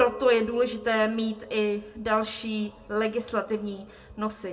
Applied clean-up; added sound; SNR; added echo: none; Glass; 19 dB; reverberation time 0.2 s.